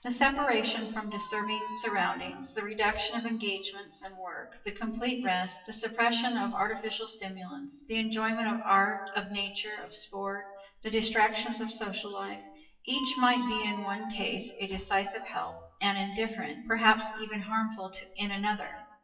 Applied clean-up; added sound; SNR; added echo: classical method WPE with log-MMSE.